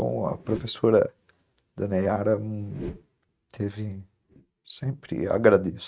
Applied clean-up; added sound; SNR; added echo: neural mask model RNNoise.